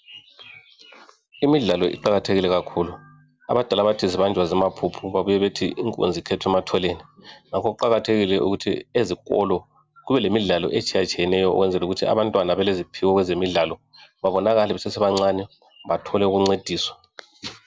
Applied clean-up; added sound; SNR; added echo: none; none; none; none.